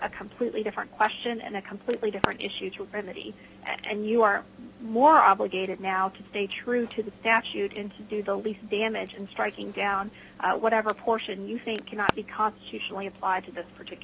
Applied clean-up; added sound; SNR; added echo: none; Alarm; 14 dB; none.